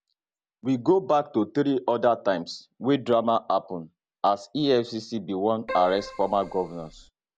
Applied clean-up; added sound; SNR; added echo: none; Keyboard (musical); 13 dB; none.